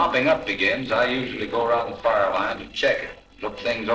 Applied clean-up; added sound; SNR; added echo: neural separator model SepFormer DNS4.